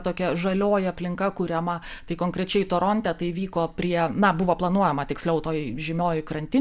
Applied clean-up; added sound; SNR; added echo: none; none; none; none.